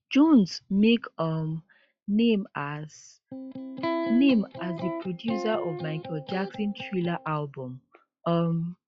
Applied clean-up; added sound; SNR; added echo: classical method log-MMSE.